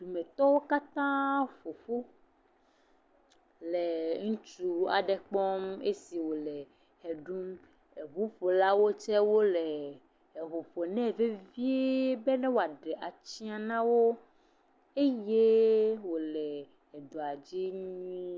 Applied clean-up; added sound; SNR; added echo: none; none; none; none.